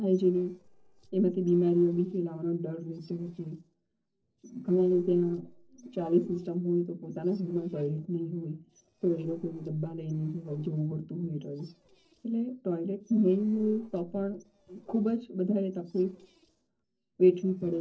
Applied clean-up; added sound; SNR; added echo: neural separator model SepFormer DNS4.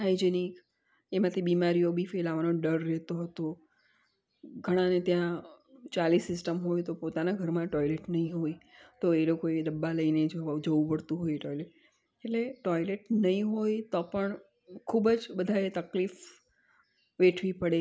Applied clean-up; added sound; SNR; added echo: none; none; none; none.